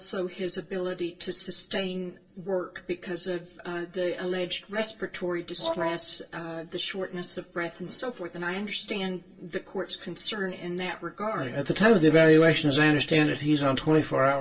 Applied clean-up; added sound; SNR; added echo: neural separator model SepFormer DNS4.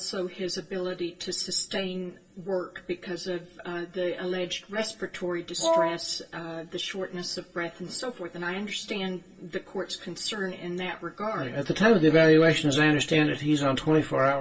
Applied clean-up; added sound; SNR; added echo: none; Wind instrument, woodwind instrument; -1 dB; reverberation time 0.1 s.